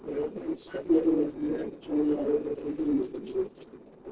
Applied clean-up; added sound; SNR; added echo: neural separator model SepFormer DNS4.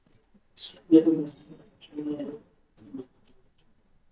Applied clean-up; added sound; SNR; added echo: neural mask model DeepFilterNet 3.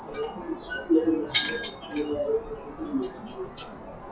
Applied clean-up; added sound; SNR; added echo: classical method WPE with log-MMSE.